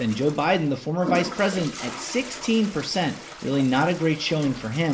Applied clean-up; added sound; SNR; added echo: none; Toilet flush; 12 dB; reverberation time 0.5 s.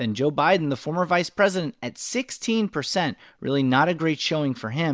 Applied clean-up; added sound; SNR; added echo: none; none; none; none.